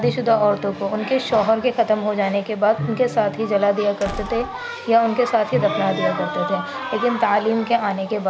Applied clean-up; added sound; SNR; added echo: none; Squeak / Slam / Wood + Bowed string instrument; 15 dB; none.